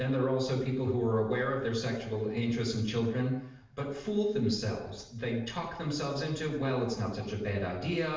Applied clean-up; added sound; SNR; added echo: none; none; none; reverberation time 0.7 s.